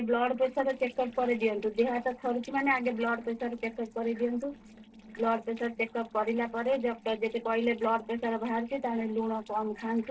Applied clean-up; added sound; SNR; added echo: neural separator model SepFormer DNS4.